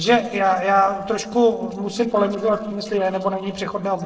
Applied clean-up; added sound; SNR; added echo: neural separator model SepFormer DNS4.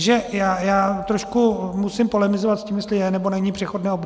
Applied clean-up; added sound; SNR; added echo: none; none; none; none.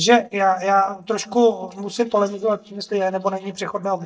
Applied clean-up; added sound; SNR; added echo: neural mask model DeepFilterNet 3.